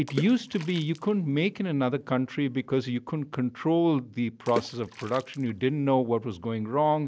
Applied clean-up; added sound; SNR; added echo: none; Water / Splash, splatter; 15 dB; none.